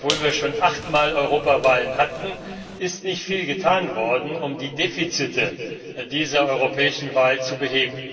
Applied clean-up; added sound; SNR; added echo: none; Squeak; 12 dB; reverberation time 2.5 s.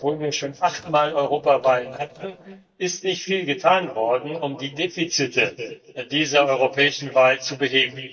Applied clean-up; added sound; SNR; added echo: neural mask model DeepFilterNet 3.